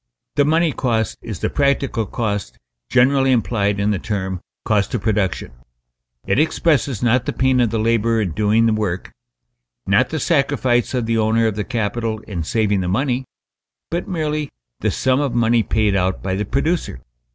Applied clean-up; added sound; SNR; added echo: none; none; none; none.